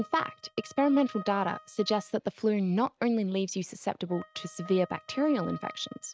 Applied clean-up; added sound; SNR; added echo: neural mask model RNNoise.